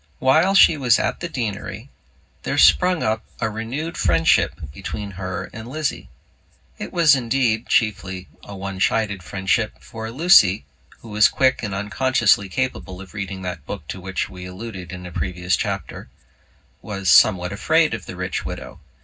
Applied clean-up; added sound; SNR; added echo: none; none; none; reverberation time 0.4 s.